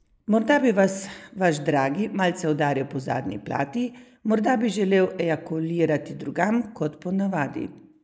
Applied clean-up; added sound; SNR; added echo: neural mask model Resemble Enhance denoiser.